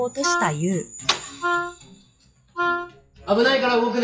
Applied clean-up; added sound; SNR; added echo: classical method log-MMSE.